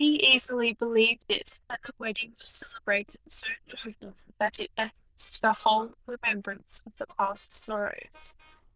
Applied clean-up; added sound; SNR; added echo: neural diffusion model UNIVERSE++.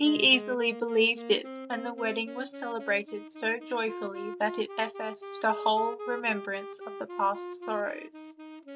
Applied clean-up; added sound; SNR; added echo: none; Wind instrument, woodwind instrument; 10 dB; none.